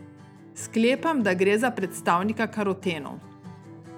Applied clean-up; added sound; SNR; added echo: none; Acoustic guitar; 17 dB; none.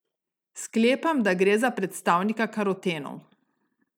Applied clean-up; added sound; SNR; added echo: none; none; none; none.